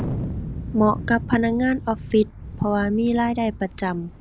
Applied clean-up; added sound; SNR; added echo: none; Thunder; 9 dB; none.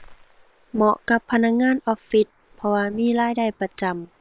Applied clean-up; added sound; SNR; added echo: neural separator model SepFormer WHAM!.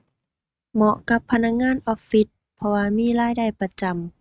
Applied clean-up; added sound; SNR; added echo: neural mask model RNNoise.